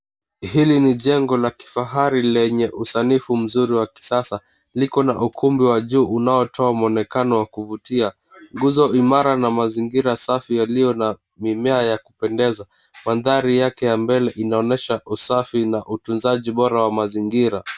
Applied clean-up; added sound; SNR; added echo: none; none; none; none.